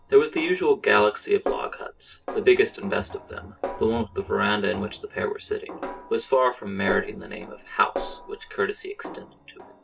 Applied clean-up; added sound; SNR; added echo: none; Snare drum; 13 dB; reverberation time 0.3 s.